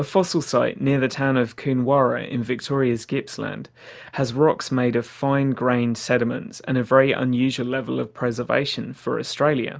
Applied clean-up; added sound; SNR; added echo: none; none; none; none.